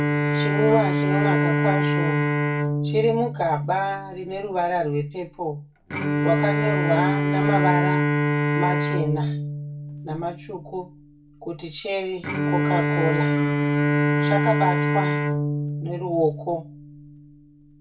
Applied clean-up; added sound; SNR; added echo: none; Bowed string instrument; -4 dB; reverberation time 0.2 s.